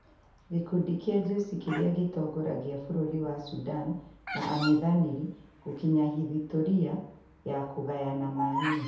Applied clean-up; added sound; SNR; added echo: none; Bird vocalization, bird call, bird song; 13 dB; reverberation time 0.8 s.